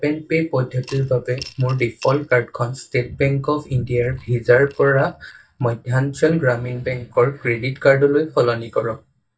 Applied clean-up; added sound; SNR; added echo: neural mask model DeepFilterNet 3.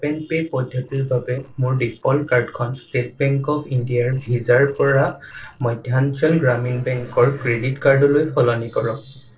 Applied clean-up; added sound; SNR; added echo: neural separator model SepFormer DNS4.